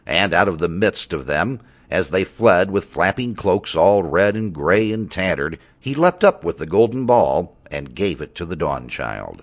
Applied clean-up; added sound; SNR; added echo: none; none; none; none.